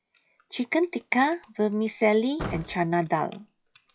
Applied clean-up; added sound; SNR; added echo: classical method log-MMSE.